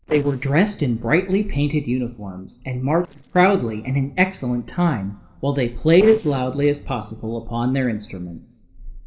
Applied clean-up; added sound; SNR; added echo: neural separator model SepFormer DNS4.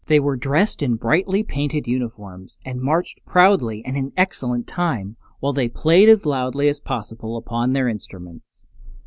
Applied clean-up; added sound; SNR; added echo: none; none; none; none.